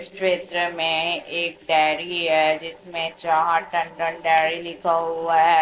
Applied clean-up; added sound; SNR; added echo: neural separator model SepFormer DNS4.